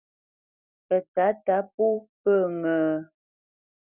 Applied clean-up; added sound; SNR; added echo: none; none; none; none.